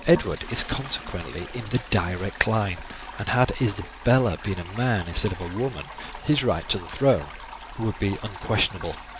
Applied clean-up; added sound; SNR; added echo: none; Toilet flush; 14 dB; none.